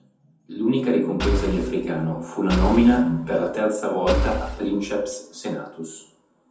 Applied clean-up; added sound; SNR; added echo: none; Engine / Car; 4 dB; reverberation time 0.5 s.